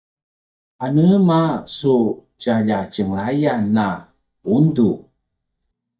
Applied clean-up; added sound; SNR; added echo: neural mask model DeepFilterNet 3.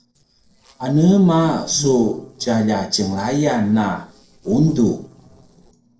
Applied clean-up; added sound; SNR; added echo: neural separator model SepFormer DNS4.